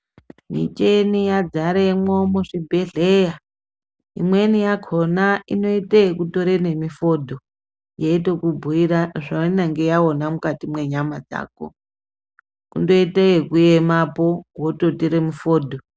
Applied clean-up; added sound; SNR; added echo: none; none; none; none.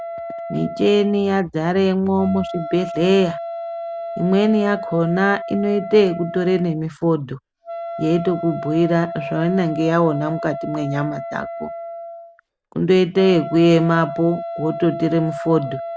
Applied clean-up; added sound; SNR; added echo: none; Wind instrument, woodwind instrument; 10 dB; none.